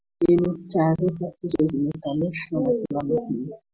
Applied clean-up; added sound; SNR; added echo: none; none; none; none.